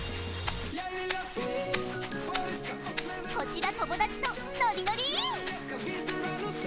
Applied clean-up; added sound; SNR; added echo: none; Rattle (instrument); 2 dB; none.